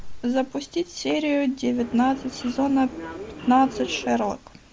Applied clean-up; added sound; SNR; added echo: none; Subway, metro, underground; 13 dB; none.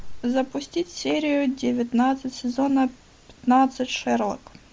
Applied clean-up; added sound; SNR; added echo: none; none; none; none.